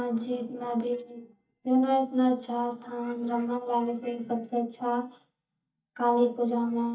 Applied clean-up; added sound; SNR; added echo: neural mask model DeepFilterNet 3.